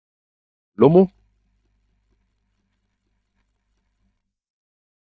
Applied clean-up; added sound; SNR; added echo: neural mask model DeepFilterNet 3.